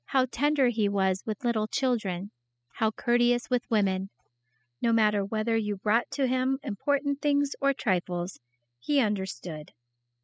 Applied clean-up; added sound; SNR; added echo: classical method spectral subtraction.